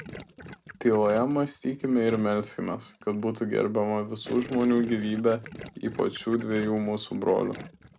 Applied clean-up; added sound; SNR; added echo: none; Gurgling; 17 dB; none.